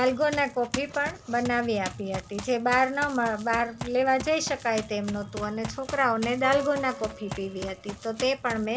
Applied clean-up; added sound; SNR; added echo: none; Acoustic guitar + Run; 12 dB; none.